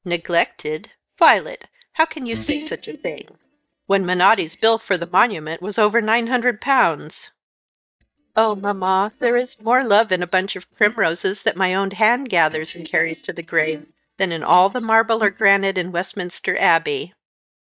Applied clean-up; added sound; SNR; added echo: neural mask model DeepFilterNet 3.